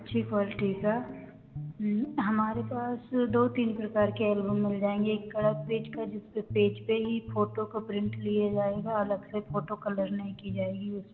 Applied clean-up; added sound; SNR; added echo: none; Guitar; 12 dB; reverberation time 1.2 s.